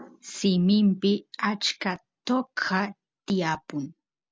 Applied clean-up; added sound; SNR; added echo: none; none; none; none.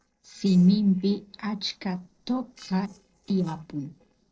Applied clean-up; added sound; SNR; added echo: neural separator model SepFormer DNS4.